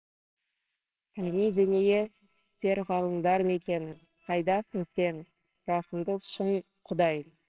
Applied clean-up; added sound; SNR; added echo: neural separator model SepFormer WHAMR!.